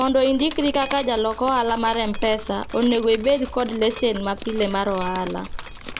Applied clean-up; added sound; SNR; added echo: none; Drip; 10 dB; none.